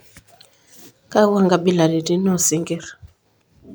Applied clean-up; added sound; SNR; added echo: none; none; none; none.